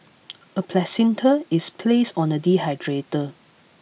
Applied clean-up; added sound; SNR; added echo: none; none; none; none.